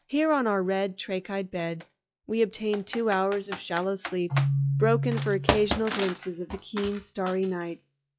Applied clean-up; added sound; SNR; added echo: classical method log-MMSE.